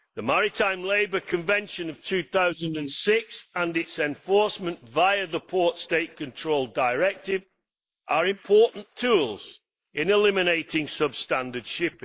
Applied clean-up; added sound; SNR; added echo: neural mask model Resemble Enhance denoiser.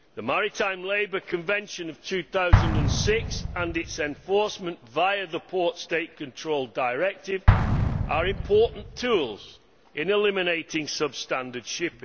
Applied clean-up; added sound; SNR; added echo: none; Explosion; 2 dB; none.